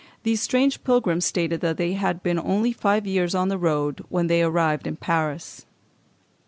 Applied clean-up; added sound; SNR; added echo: none; none; none; none.